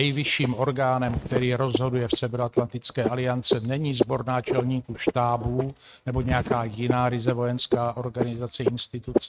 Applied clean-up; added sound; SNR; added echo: neural mask model RNNoise.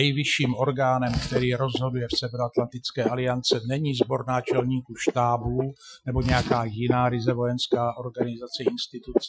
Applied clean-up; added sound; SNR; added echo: classical method Wiener filter.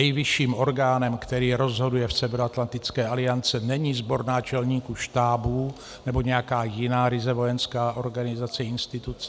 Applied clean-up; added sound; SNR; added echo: none; none; none; none.